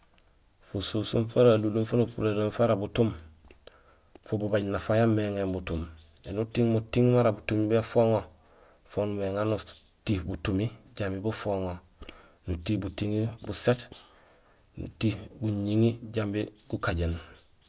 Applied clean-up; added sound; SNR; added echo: none; none; none; none.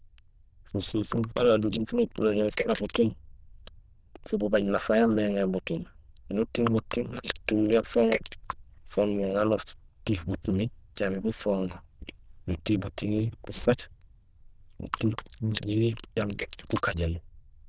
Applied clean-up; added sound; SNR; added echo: neural diffusion model UNIVERSE++.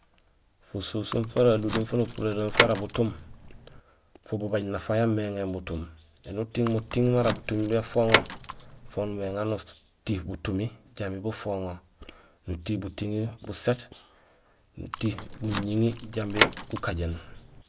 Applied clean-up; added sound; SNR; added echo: none; Door / Car; 3 dB; none.